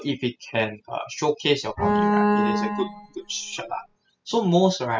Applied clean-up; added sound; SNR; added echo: classical method spectral subtraction.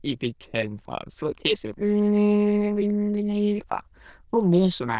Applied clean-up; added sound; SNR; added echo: neural diffusion model UNIVERSE++.